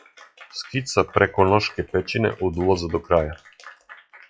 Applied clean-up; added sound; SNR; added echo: classical method log-MMSE.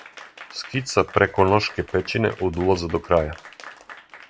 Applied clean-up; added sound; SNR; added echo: none; Applause / Crowd; 20 dB; none.